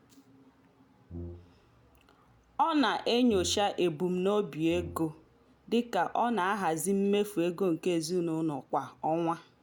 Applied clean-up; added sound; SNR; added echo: none; Brass instrument; 14 dB; none.